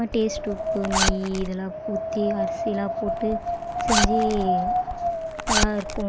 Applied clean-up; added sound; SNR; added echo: none; Zipper (clothing) + Wind; -2 dB; none.